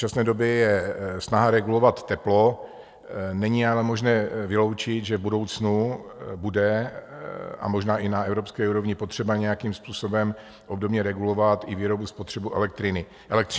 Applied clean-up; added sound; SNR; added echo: none; none; none; none.